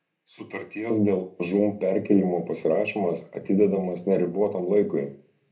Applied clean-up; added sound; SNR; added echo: none; none; none; reverberation time 0.3 s.